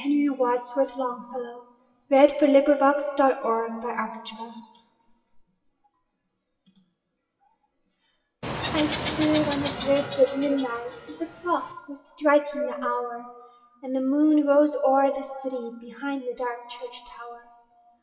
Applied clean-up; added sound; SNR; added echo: classical method WPE with log-MMSE.